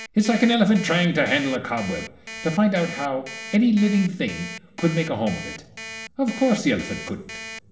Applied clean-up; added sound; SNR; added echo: none; Alarm; 15 dB; reverberation time 1.7 s.